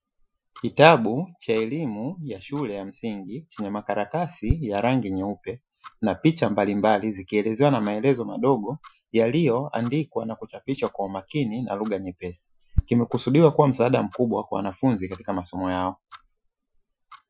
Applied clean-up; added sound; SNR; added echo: classical method Wiener filter.